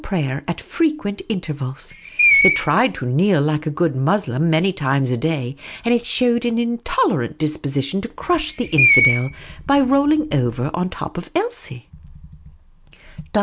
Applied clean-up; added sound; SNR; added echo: none; Screech; 2 dB; none.